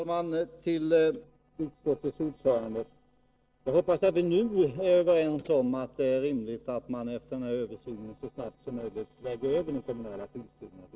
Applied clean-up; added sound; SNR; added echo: neural separator model SepFormer DNS4.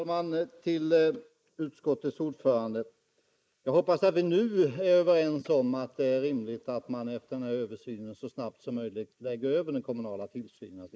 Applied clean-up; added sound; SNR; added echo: neural mask model Resemble Enhance denoiser.